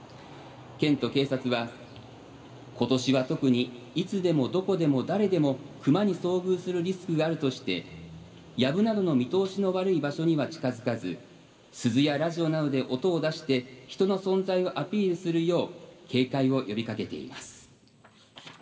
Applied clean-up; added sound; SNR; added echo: none; none; none; reverberation time 2.7 s.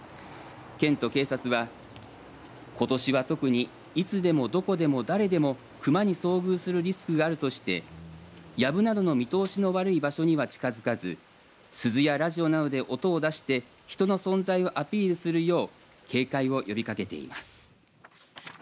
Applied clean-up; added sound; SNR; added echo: none; none; none; none.